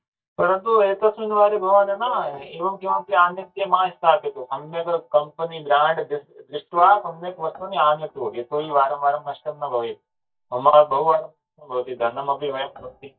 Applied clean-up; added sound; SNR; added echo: neural mask model DeepFilterNet 3.